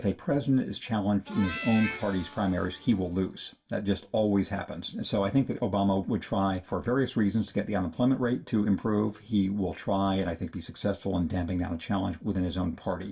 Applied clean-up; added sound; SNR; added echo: none; Harmonica; 12 dB; reverberation time 0.2 s.